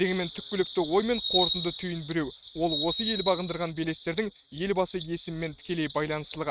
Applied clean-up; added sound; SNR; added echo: neural mask model RNNoise.